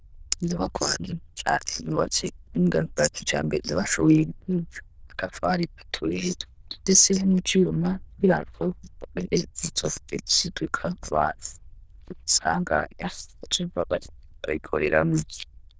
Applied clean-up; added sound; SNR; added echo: neural diffusion model UNIVERSE++.